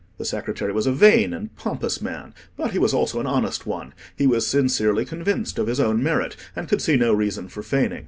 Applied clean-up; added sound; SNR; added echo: none; none; none; none.